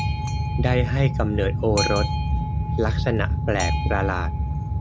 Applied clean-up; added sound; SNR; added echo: none; Boat, Water vehicle; -2 dB; none.